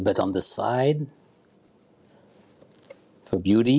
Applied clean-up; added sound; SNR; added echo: none; none; none; none.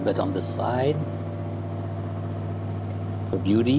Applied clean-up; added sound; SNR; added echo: none; Mechanical fan; 2 dB; none.